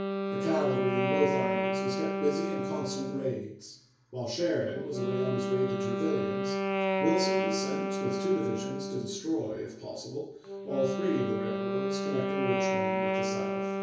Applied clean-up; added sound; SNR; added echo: none; Wind instrument, woodwind instrument; -1 dB; reverberation time 0.6 s.